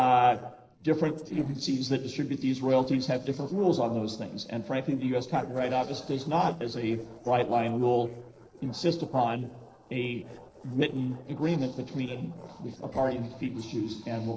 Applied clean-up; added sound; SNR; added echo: neural separator model SepFormer DNS4.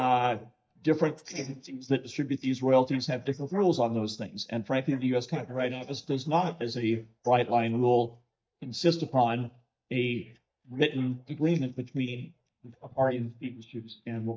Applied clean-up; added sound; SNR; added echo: neural mask model DeepFilterNet 3.